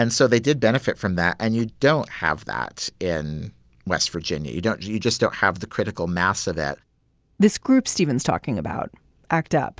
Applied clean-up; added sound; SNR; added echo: none; none; none; none.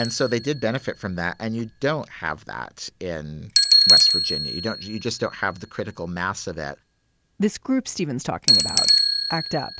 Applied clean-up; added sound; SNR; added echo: none; Bicycle; -5 dB; none.